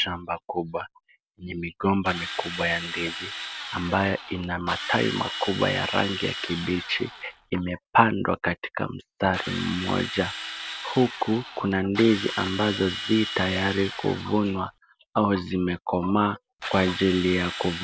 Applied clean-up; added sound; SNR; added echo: none; Drill; 10 dB; none.